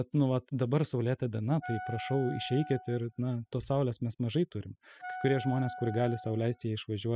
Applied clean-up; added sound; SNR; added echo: classical method spectral subtraction.